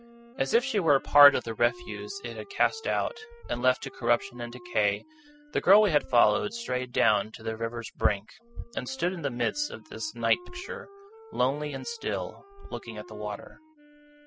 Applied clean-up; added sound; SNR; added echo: classical method spectral subtraction.